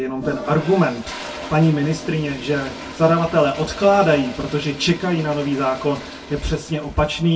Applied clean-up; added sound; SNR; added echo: none; Toilet flush; 14 dB; reverberation time 0.2 s.